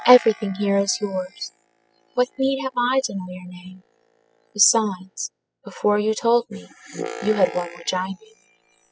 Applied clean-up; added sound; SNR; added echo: classical method spectral subtraction.